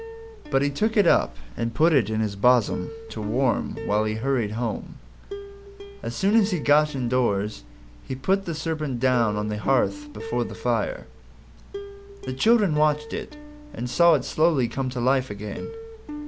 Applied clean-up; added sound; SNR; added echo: none; Plucked string instrument; 15 dB; none.